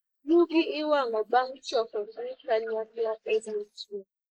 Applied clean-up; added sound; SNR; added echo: neural mask model Resemble Enhance denoiser.